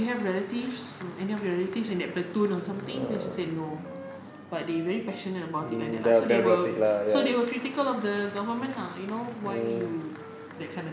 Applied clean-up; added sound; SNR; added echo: none; Applause + Wind instrument, woodwind instrument; 18 dB; none.